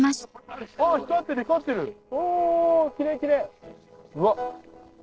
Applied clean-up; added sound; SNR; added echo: neural separator model SepFormer DNS4.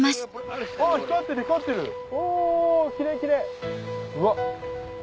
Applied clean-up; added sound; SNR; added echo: none; none; none; none.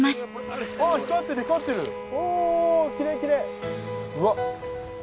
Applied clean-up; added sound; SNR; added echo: none; Bowed string instrument; 16 dB; none.